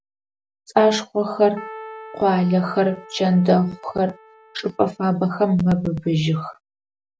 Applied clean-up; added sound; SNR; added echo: none; Keyboard (musical); 20 dB; none.